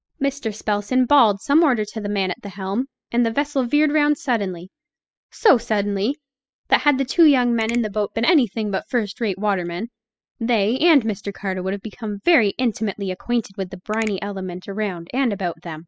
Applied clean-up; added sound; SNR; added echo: classical method spectral subtraction.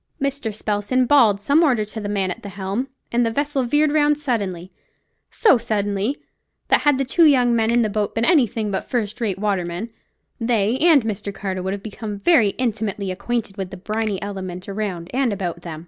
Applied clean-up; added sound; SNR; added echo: none; Finger snapping; 20 dB; none.